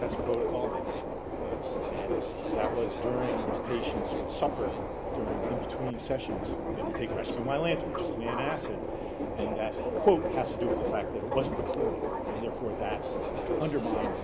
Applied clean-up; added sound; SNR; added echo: none; Subway, metro, underground; -2 dB; none.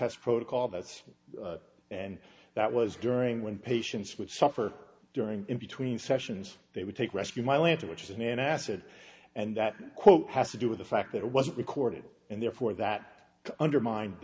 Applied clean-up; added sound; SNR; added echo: none; none; none; none.